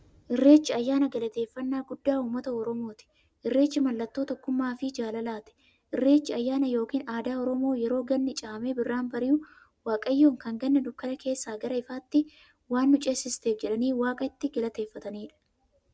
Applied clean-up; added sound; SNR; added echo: none; none; none; none.